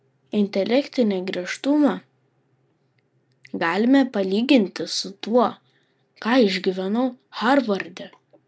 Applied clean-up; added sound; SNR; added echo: none; none; none; none.